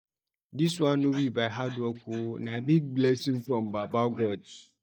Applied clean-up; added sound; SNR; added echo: neural mask model DeepFilterNet 3.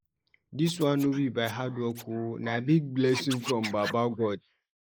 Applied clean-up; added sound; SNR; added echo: neural mask model Resemble Enhance denoiser.